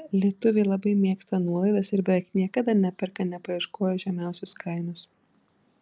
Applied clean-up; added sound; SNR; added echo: none; none; none; none.